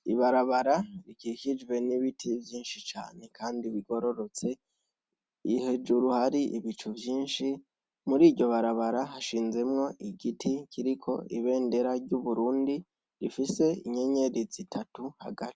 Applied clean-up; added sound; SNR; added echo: none; none; none; none.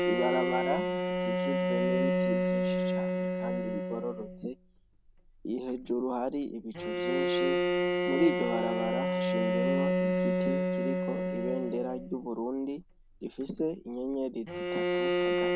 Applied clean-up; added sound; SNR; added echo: none; Bowed string instrument; -4 dB; none.